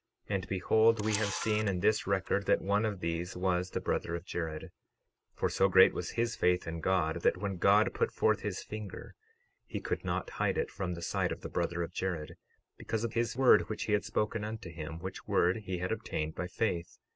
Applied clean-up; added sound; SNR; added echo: none; Camera; 11 dB; none.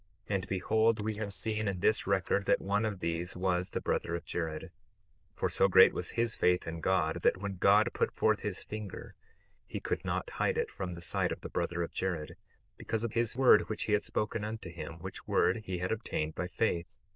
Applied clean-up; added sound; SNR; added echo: neural diffusion model UNIVERSE++.